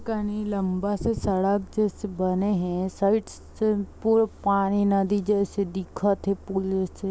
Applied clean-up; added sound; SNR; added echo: none; none; none; none.